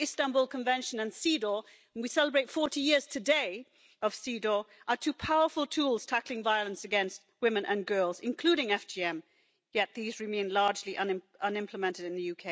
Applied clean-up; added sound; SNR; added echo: none; none; none; none.